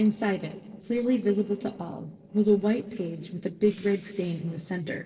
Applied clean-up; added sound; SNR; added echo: neural separator model SepFormer DNS4.